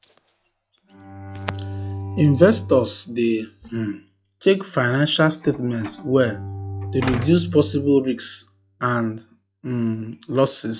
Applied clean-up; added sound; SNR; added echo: classical method log-MMSE.